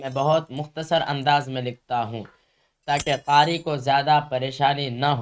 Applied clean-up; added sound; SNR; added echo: neural mask model RNNoise.